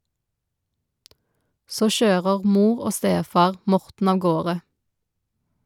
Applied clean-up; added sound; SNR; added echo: none; none; none; none.